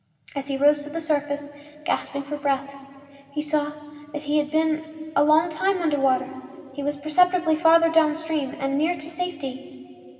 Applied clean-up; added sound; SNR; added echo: none; none; none; reverberation time 2.4 s.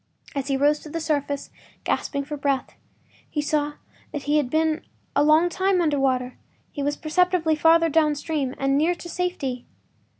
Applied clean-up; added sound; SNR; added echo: none; none; none; none.